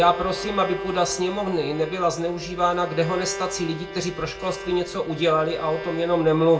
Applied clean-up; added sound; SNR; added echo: none; Bowed string instrument; 12 dB; reverberation time 0.2 s.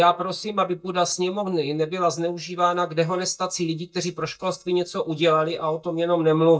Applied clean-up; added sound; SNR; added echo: neural mask model DeepFilterNet 3.